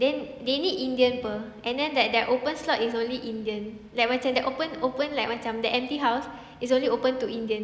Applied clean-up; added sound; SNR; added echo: none; none; none; none.